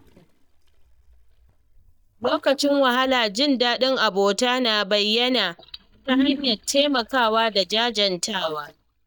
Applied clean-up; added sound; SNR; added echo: neural mask model DeepFilterNet 3.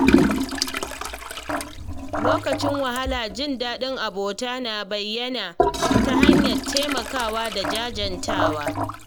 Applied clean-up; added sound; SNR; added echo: none; Toilet flush / Gurgling; -4 dB; none.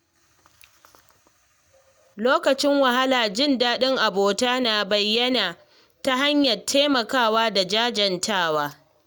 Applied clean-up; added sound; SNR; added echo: none; none; none; none.